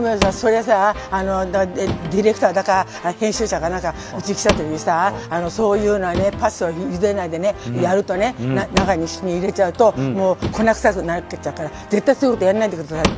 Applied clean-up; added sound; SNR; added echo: none; Drawer open or close / Wood; 11 dB; none.